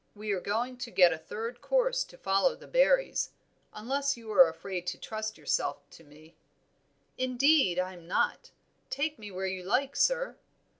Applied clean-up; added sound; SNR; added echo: none; none; none; none.